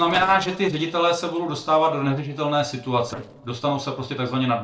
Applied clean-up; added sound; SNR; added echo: neural separator model SepFormer DNS4.